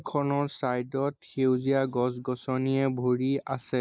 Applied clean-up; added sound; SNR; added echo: neural mask model Resemble Enhance denoiser.